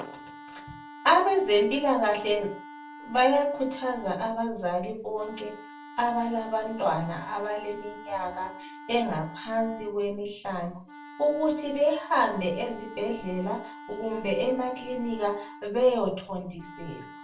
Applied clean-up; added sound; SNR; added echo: none; Wind instrument, woodwind instrument; 17 dB; reverberation time 0.3 s.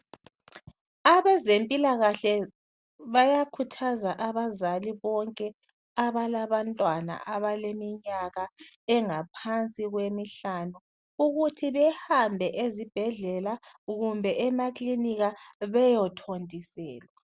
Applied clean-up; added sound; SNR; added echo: none; none; none; none.